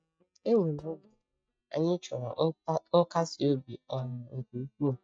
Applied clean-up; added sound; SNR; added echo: neural mask model DeepFilterNet 3.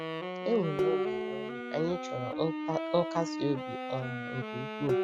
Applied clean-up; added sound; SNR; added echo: none; Wind instrument, woodwind instrument + Dishes, pots, and pans; 1 dB; none.